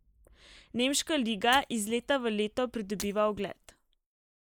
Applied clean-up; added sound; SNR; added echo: neural mask model Resemble Enhance denoiser.